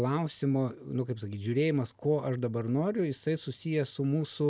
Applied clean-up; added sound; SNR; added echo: none; none; none; none.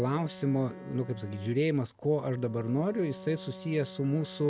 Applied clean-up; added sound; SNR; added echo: none; Bowed string instrument; 17 dB; none.